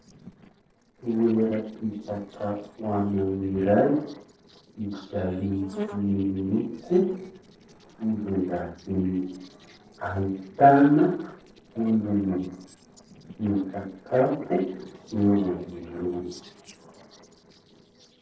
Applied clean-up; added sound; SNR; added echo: neural separator model SepFormer DNS4.